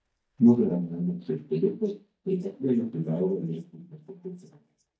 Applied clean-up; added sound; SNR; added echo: neural mask model DeepFilterNet 3.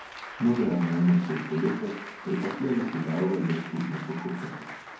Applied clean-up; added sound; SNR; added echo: none; Applause; 12 dB; reverberation time 0.9 s.